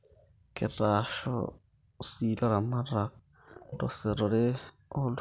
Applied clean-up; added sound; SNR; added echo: none; none; none; none.